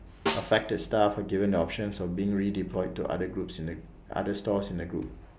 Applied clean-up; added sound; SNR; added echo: none; Snare drum; 9 dB; none.